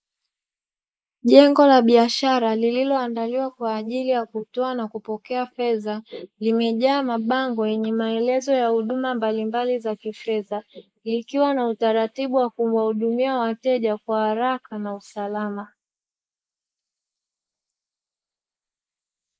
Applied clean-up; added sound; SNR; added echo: neural mask model Resemble Enhance denoiser.